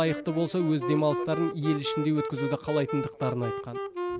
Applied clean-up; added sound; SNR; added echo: none; Wind instrument, woodwind instrument; 5 dB; none.